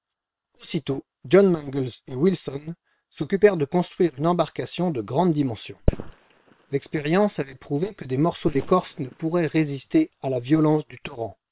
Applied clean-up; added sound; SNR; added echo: neural separator model SepFormer WHAM!.